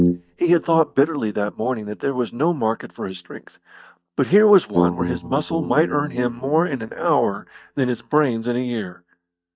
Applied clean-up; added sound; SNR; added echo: neural mask model DeepFilterNet 3.